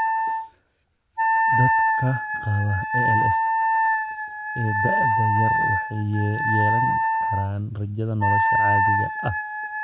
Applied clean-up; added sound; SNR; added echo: none; Wind instrument, woodwind instrument; -5 dB; none.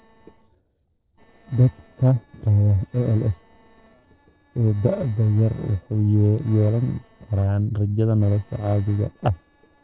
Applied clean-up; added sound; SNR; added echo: neural separator model SepFormer DNS4.